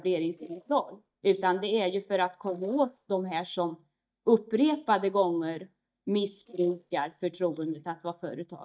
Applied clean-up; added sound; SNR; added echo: neural mask model DeepFilterNet 3.